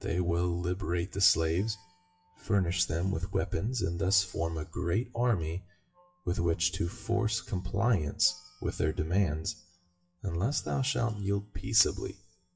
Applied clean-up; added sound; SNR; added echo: classical method WPE with log-MMSE.